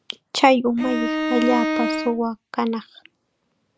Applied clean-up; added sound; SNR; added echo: none; Bowed string instrument; 2 dB; none.